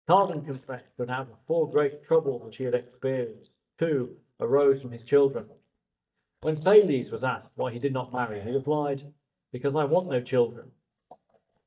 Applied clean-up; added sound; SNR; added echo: neural mask model DeepFilterNet 3.